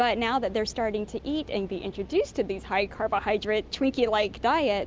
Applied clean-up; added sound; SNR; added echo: none; none; none; none.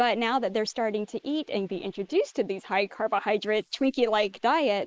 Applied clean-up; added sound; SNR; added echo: neural mask model Resemble Enhance denoiser.